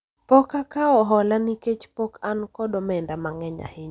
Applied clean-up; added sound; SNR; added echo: none; none; none; none.